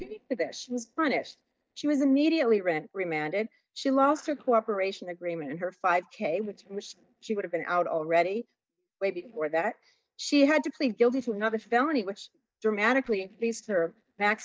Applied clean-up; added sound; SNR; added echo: neural mask model DeepFilterNet 3.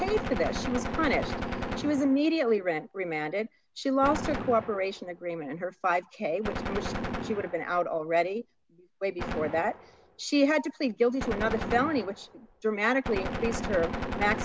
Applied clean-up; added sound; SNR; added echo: none; Gunshot, gunfire; 7 dB; none.